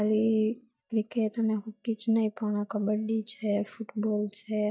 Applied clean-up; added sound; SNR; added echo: neural mask model DeepFilterNet 3.